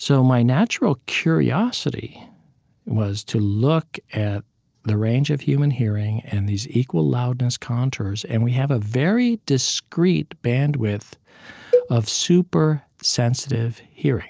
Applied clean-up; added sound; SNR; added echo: neural separator model SepFormer DNS4.